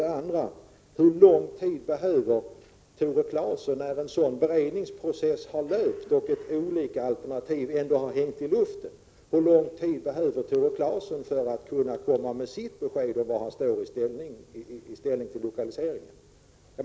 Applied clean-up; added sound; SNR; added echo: none; none; none; none.